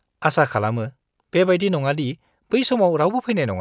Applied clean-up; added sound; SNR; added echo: none; none; none; none.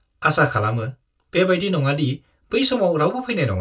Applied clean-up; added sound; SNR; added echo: none; none; none; reverberation time 0.2 s.